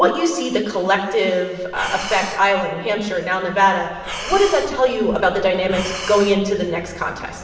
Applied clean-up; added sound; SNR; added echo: none; Breathing; 12 dB; reverberation time 1.2 s.